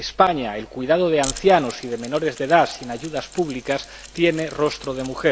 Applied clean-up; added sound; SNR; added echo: none; Mechanisms; 17 dB; none.